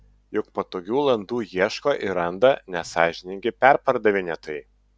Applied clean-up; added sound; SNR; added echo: none; none; none; none.